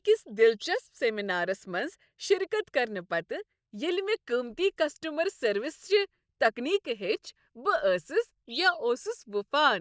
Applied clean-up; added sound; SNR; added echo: neural mask model DeepFilterNet 3.